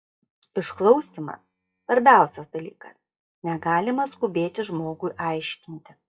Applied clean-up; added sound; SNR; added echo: classical method WPE with log-MMSE.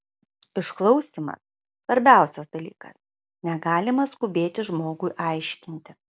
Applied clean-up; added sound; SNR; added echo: none; none; none; none.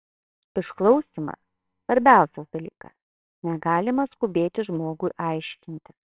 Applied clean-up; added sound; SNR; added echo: neural separator model SepFormer WHAMR!.